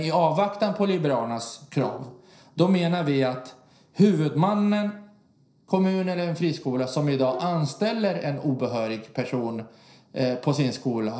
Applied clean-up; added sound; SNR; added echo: neural separator model SepFormer DNS4.